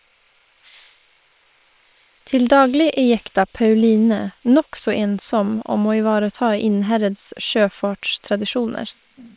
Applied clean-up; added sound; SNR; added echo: neural separator model SepFormer WHAM!.